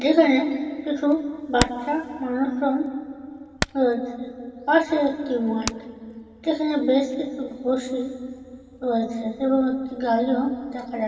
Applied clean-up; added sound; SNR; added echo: none; Hammer; 15 dB; reverberation time 2.7 s.